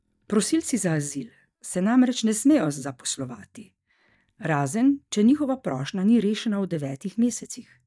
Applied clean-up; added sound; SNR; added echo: neural mask model DeepFilterNet 3.